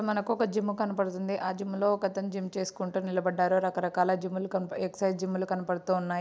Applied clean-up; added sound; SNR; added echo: none; none; none; none.